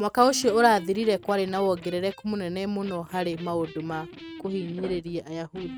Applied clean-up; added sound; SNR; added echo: neural mask model RNNoise.